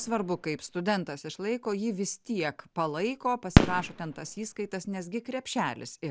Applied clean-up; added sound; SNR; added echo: none; Fireworks; 0 dB; none.